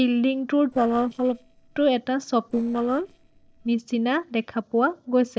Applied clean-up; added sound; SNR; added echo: neural separator model SepFormer DNS4.